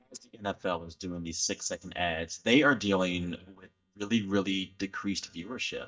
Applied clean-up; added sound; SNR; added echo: neural mask model DeepFilterNet 3.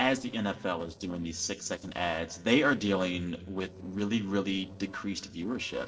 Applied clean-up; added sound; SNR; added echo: neural separator model SepFormer DNS4.